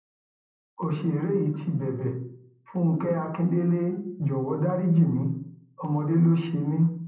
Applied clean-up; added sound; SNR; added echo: none; none; none; reverberation time 0.6 s.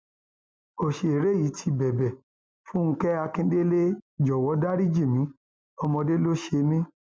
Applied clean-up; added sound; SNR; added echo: none; none; none; none.